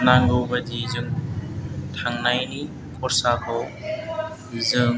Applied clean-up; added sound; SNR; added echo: none; none; none; none.